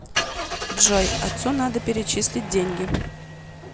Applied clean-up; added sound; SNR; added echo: none; Engine starting / Car; 5 dB; none.